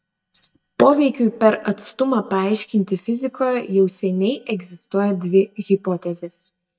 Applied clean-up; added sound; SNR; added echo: neural mask model DeepFilterNet 3.